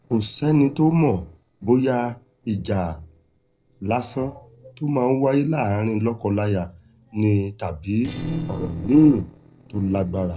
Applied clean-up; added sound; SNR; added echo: neural separator model SepFormer DNS4.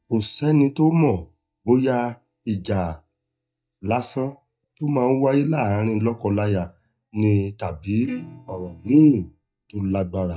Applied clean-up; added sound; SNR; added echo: neural mask model DeepFilterNet 3.